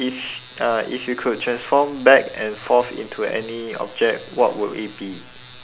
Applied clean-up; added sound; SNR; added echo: none; none; none; none.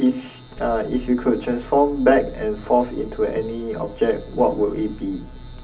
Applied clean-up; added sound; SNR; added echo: none; Idling / Engine starting / Door / Car; 16 dB; reverberation time 0.4 s.